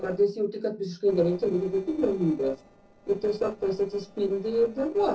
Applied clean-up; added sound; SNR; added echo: neural separator model SepFormer DNS4.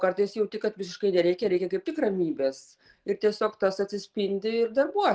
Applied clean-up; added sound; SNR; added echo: none; none; none; none.